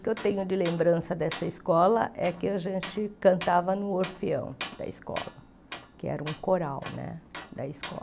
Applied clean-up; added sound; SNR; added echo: none; Tools; 16 dB; none.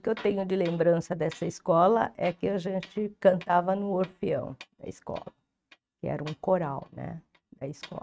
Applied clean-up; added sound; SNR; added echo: neural mask model RNNoise.